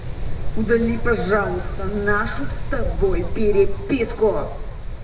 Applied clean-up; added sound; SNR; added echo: none; Wind; 1 dB; reverberation time 1.0 s.